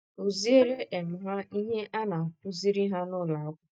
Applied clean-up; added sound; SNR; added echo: neural mask model DeepFilterNet 3.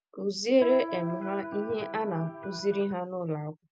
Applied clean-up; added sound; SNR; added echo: none; Electric guitar; 9 dB; none.